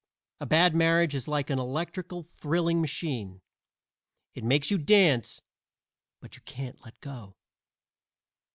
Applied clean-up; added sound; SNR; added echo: none; none; none; none.